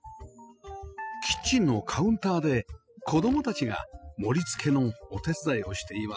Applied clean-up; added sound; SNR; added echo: classical method spectral subtraction.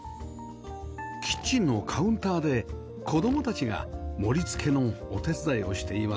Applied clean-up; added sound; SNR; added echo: none; Fart; 19 dB; none.